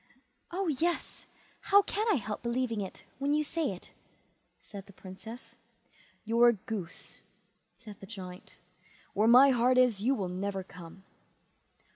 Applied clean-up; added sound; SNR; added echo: none; none; none; none.